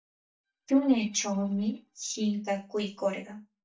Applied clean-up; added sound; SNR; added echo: neural mask model DeepFilterNet 3.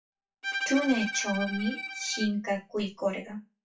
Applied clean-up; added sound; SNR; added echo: classical method WPE with log-MMSE.